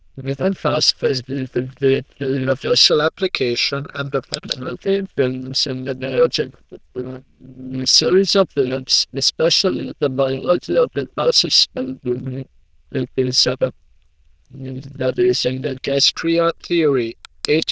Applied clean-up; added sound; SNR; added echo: neural diffusion model UNIVERSE++.